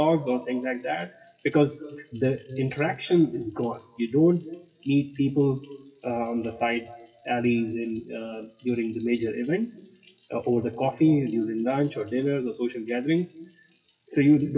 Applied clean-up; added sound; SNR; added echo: classical method WPE with log-MMSE.